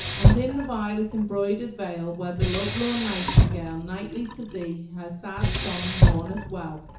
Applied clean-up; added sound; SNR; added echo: none; Sink (filling or washing); -4 dB; reverberation time 0.7 s.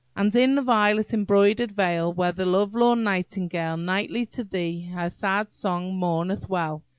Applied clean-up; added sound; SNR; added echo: none; none; none; none.